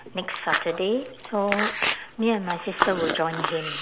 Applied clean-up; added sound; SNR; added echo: none; Chewing, mastication; 3 dB; none.